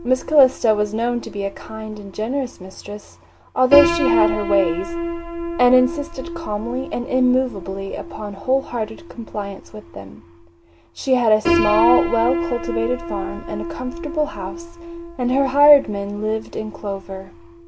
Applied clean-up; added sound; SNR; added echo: none; Piano; 6 dB; none.